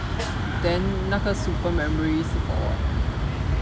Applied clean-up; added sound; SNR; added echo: none; Snare drum; 19 dB; none.